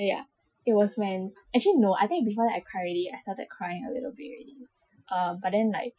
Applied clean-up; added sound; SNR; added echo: classical method Wiener filter.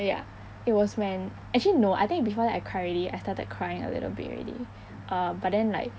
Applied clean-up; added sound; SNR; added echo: none; none; none; none.